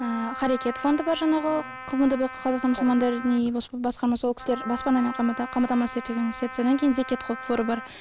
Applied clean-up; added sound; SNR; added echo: none; Wind instrument, woodwind instrument; 13 dB; none.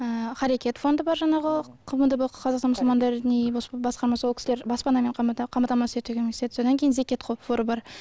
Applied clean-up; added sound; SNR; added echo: none; none; none; none.